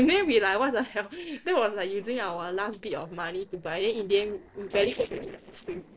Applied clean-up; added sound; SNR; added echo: neural separator model SepFormer DNS4.